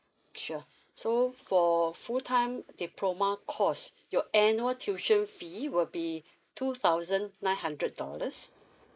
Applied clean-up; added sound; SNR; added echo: neural mask model Resemble Enhance denoiser.